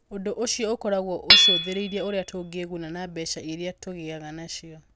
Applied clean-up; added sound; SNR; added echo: none; Hammer / Chink, clink; -3 dB; none.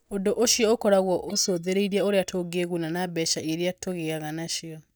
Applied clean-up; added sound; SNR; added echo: neural mask model DeepFilterNet 3.